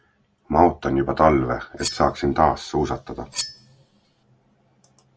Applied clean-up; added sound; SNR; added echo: none; Cutlery, silverware; 13 dB; none.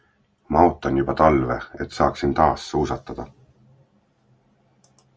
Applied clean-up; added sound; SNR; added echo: none; none; none; none.